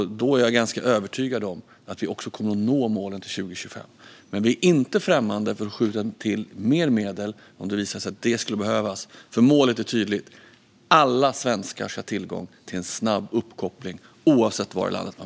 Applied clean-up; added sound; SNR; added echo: none; none; none; none.